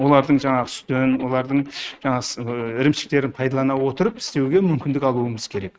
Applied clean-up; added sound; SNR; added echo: neural mask model RNNoise.